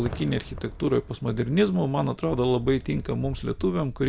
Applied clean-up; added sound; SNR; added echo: none; Fireworks; 18 dB; none.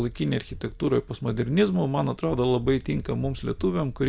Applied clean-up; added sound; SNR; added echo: none; none; none; none.